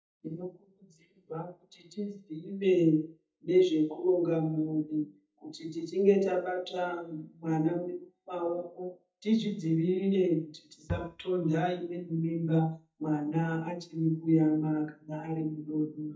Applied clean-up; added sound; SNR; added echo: neural mask model DeepFilterNet 3.